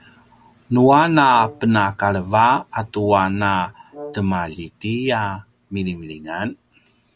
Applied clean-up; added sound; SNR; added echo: none; Brass instrument; 20 dB; none.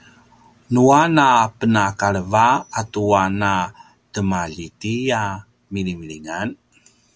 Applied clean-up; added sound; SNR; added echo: none; none; none; none.